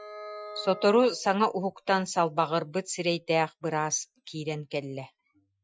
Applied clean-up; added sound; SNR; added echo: classical method Wiener filter.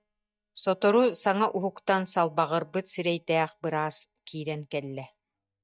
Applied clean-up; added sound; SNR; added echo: neural mask model DeepFilterNet 3.